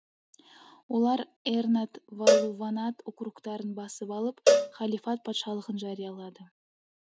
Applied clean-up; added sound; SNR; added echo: none; Cowbell; -3 dB; none.